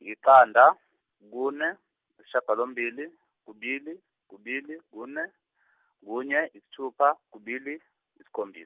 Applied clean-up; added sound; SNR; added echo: none; none; none; none.